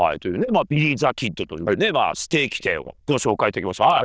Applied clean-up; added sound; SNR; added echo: neural diffusion model UNIVERSE++.